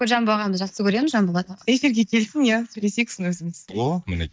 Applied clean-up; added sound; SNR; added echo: neural mask model DeepFilterNet 3.